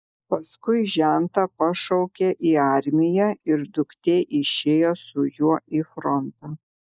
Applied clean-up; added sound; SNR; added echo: neural mask model Resemble Enhance denoiser.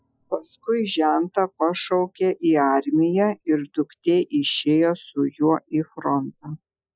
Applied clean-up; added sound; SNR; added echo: classical method Wiener filter.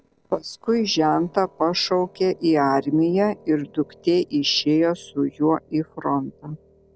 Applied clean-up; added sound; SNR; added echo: neural separator model SepFormer DNS4.